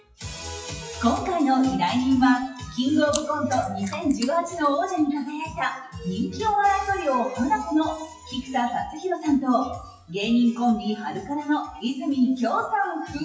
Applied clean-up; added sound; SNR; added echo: classical method WPE with log-MMSE.